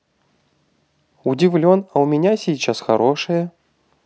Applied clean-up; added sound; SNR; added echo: none; none; none; none.